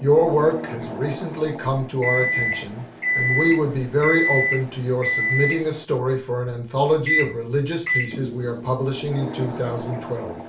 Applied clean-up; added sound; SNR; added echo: none; Microwave oven; 4 dB; reverberation time 0.3 s.